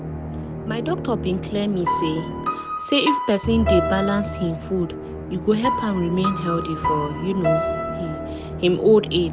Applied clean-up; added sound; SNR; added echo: none; Piano + Musical instrument; 3 dB; none.